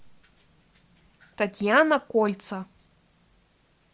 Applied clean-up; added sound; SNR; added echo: none; none; none; none.